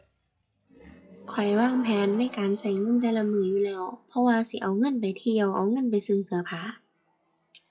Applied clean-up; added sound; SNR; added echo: classical method WPE with log-MMSE.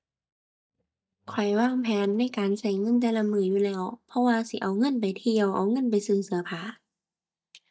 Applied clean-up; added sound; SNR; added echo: neural mask model DeepFilterNet 3.